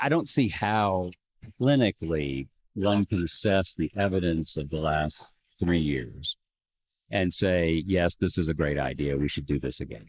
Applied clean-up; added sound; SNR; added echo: neural mask model Resemble Enhance denoiser.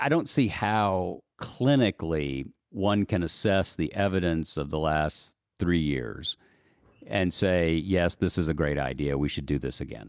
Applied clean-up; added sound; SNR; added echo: none; none; none; none.